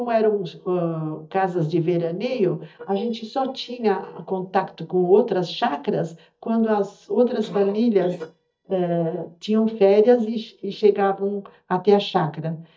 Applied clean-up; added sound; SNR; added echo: neural mask model DeepFilterNet 3.